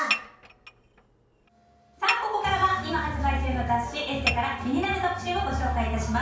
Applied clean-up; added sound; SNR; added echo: none; Dishes, pots, and pans / Chink, clink; 8 dB; reverberation time 0.5 s.